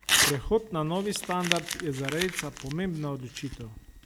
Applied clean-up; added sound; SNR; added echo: none; Crumpling, crinkling / Tearing; 1 dB; none.